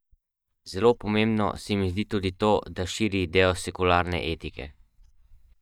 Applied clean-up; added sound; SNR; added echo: neural mask model DeepFilterNet 3.